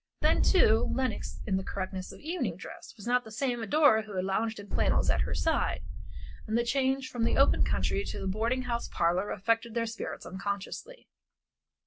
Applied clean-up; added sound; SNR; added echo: none; Boom; -4 dB; none.